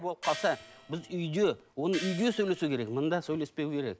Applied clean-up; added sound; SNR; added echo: none; Gong; 14 dB; none.